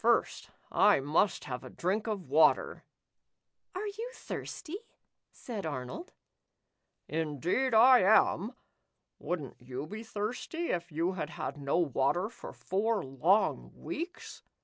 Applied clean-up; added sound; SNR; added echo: none; none; none; none.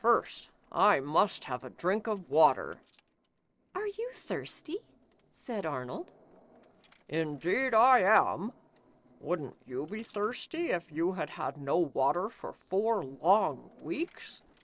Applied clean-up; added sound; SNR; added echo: neural separator model SepFormer DNS4.